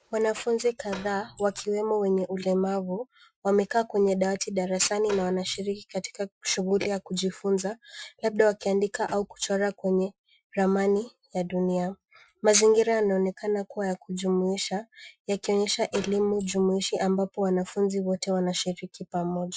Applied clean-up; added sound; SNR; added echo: classical method Wiener filter.